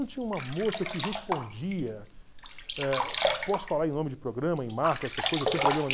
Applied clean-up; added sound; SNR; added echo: none; Sink (filling or washing); 0 dB; none.